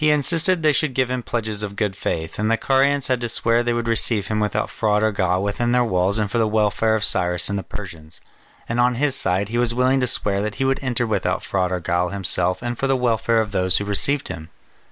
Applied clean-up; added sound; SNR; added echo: none; none; none; none.